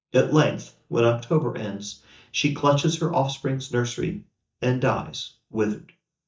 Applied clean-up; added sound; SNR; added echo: neural mask model DeepFilterNet 3.